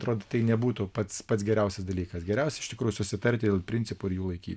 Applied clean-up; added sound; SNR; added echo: none; none; none; none.